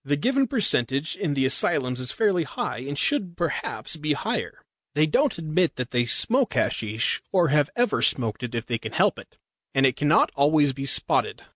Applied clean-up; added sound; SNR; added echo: none; none; none; none.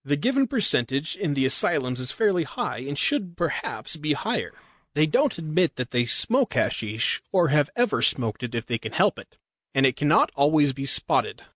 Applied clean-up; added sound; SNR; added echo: neural mask model Resemble Enhance denoiser.